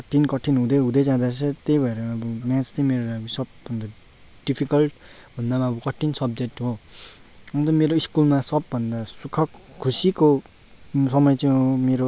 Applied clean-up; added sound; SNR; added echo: none; none; none; none.